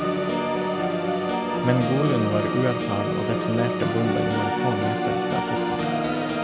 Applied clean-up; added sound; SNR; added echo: none; Organ; -3 dB; none.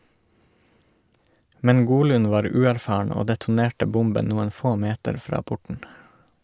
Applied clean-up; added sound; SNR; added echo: none; none; none; none.